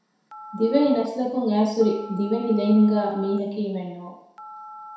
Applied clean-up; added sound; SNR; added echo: none; Telephone; 19 dB; reverberation time 0.7 s.